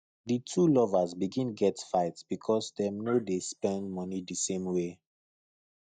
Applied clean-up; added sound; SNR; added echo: neural mask model DeepFilterNet 3.